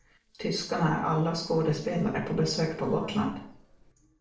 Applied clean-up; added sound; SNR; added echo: neural separator model SepFormer DNS4.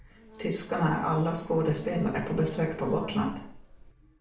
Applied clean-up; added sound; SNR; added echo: none; Buzz; 14 dB; reverberation time 0.5 s.